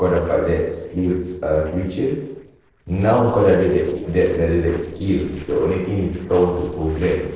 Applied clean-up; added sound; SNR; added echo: neural separator model SepFormer DNS4.